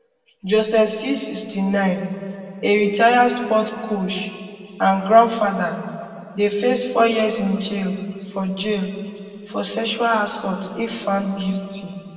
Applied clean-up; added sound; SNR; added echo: none; none; none; reverberation time 1.9 s.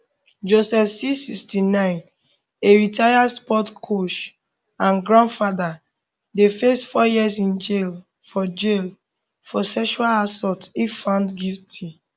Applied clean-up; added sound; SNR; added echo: none; none; none; none.